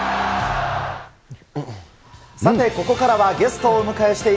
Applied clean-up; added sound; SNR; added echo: none; none; none; none.